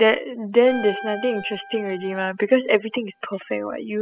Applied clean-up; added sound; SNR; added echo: classical method spectral subtraction.